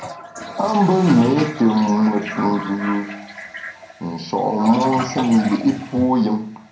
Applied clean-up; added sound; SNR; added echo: none; Toilet flush; 12 dB; reverberation time 0.6 s.